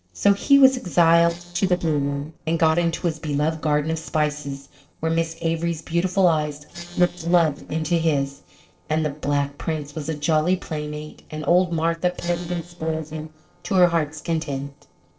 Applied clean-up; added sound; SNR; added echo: neural separator model SepFormer DNS4.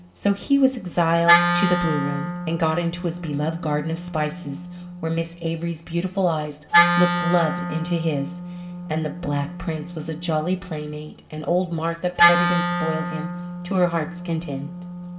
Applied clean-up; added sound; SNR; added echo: none; Wind instrument, woodwind instrument; 1 dB; reverberation time 0.6 s.